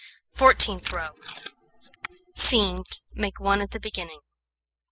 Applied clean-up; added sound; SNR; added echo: classical method spectral subtraction.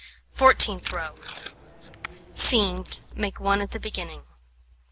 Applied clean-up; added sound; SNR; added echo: none; Packing tape, duct tape; 15 dB; none.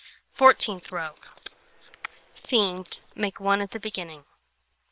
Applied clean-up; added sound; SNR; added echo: neural separator model SepFormer WHAM!.